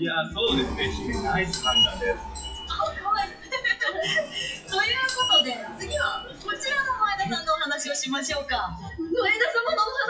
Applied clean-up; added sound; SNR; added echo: classical method WPE with log-MMSE.